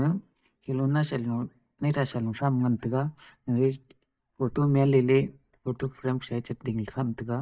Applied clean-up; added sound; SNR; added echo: neural mask model DeepFilterNet 3.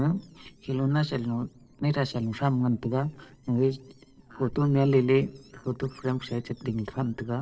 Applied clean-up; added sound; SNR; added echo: neural separator model SepFormer DNS4.